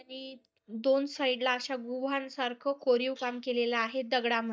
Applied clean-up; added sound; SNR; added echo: neural mask model DeepFilterNet 3.